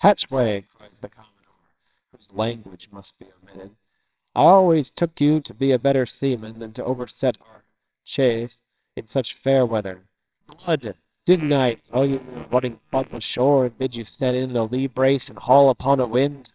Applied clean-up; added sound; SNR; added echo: neural separator model SepFormer WHAMR!.